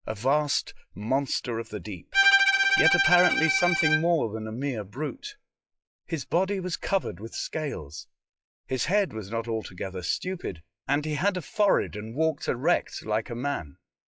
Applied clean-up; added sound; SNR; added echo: classical method log-MMSE.